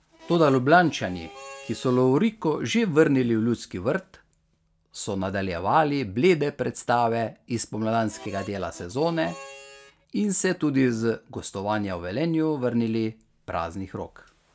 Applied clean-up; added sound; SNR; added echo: none; Harmonica; 19 dB; none.